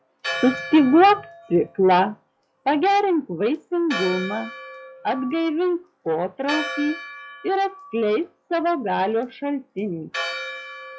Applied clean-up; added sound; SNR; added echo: classical method log-MMSE.